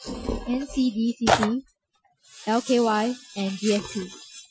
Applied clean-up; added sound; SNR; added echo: classical method Wiener filter.